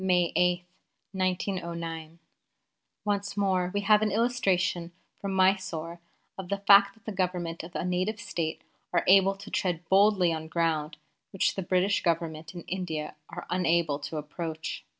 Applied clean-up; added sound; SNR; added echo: none; none; none; none.